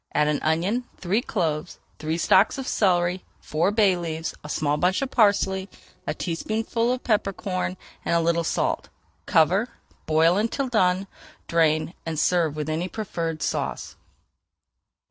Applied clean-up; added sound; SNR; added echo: neural separator model SepFormer DNS4.